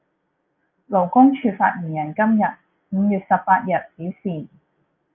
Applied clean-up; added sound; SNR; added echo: none; none; none; none.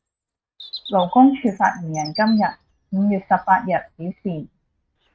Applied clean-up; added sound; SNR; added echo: neural mask model RNNoise.